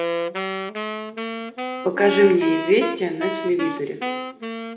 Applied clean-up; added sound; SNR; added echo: none; Wind instrument, woodwind instrument; 5 dB; reverberation time 0.7 s.